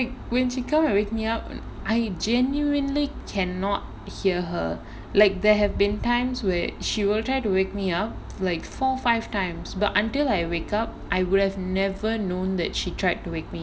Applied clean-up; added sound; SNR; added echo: none; none; none; none.